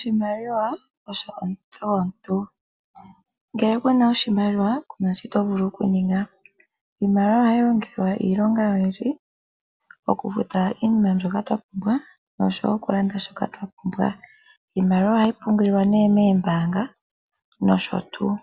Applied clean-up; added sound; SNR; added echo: none; none; none; none.